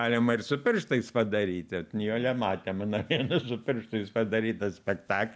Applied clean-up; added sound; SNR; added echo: none; none; none; none.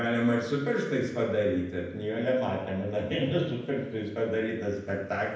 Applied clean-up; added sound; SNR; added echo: none; none; none; reverberation time 0.9 s.